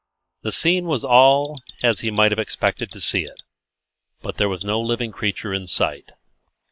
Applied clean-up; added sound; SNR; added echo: neural mask model Resemble Enhance denoiser.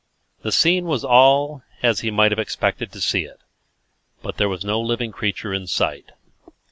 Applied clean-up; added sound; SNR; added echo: none; none; none; none.